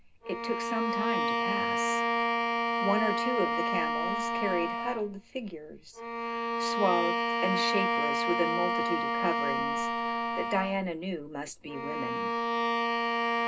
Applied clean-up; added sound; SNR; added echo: none; Bowed string instrument; -4 dB; reverberation time 0.2 s.